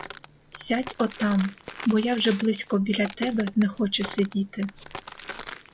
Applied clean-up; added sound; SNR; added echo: none; Walk, footsteps; 14 dB; none.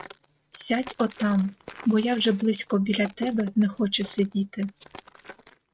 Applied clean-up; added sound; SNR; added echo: neural mask model RNNoise.